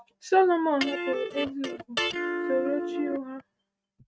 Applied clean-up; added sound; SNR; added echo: neural mask model RNNoise.